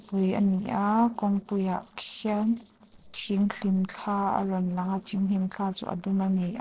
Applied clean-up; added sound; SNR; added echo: neural separator model SepFormer DNS4.